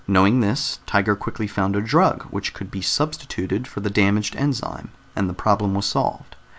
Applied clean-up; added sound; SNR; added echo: none; none; none; none.